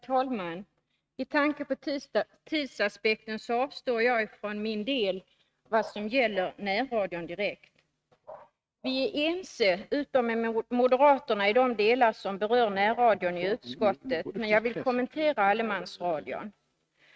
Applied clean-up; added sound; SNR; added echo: neural mask model RNNoise.